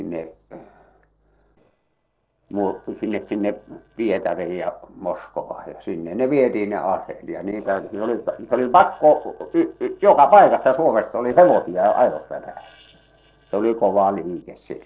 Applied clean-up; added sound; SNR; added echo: neural separator model SepFormer DNS4.